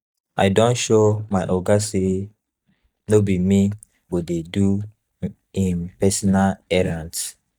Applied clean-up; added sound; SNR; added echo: neural mask model DeepFilterNet 3.